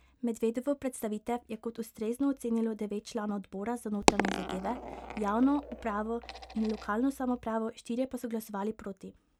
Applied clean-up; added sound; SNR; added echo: none; Coin (dropping); 2 dB; none.